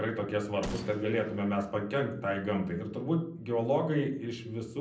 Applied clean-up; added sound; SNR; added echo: none; Gunshot, gunfire; 17 dB; reverberation time 0.6 s.